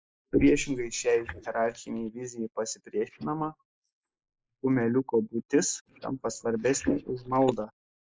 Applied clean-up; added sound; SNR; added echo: neural mask model Resemble Enhance denoiser.